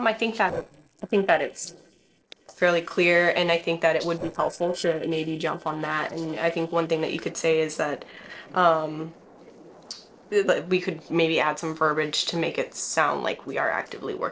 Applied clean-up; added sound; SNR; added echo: neural separator model SepFormer DNS4.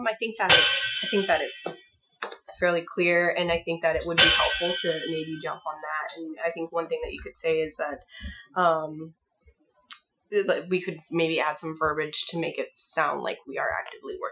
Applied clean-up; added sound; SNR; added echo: classical method Wiener filter.